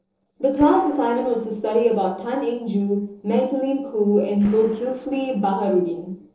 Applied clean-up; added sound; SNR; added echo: neural separator model SepFormer DNS4.